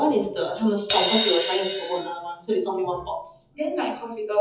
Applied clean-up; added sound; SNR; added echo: classical method WPE with log-MMSE.